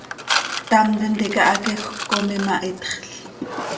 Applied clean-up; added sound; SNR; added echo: none; Mechanisms; 6 dB; reverberation time 1.3 s.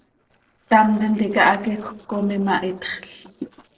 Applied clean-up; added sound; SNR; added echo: neural separator model SepFormer DNS4.